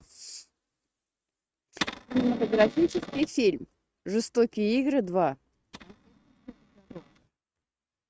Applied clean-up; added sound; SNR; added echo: neural mask model RNNoise.